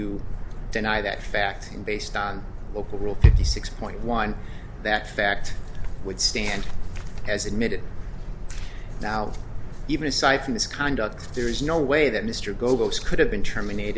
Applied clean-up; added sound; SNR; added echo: none; Bass drum; -2 dB; none.